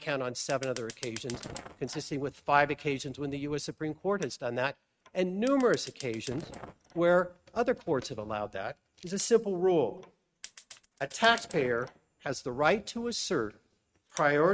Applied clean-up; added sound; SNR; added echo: neural mask model RNNoise.